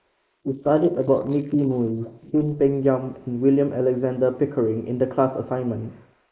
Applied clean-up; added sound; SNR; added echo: neural mask model Resemble Enhance denoiser.